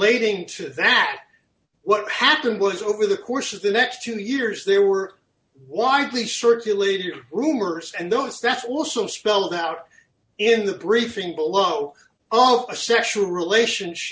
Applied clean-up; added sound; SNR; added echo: none; none; none; none.